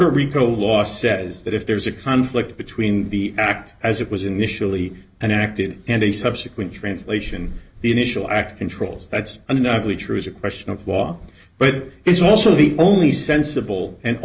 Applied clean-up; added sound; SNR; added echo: none; none; none; none.